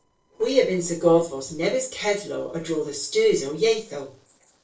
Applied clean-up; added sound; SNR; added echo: neural separator model SepFormer DNS4.